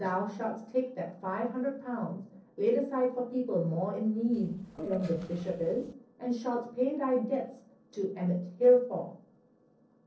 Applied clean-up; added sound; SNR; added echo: neural separator model SepFormer DNS4.